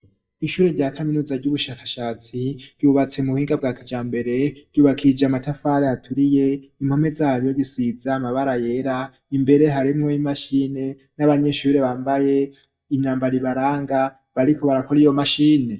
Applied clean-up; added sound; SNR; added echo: neural mask model DeepFilterNet 3.